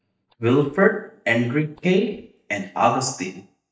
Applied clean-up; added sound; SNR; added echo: neural mask model DeepFilterNet 3.